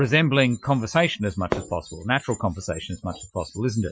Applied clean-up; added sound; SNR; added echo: classical method Wiener filter.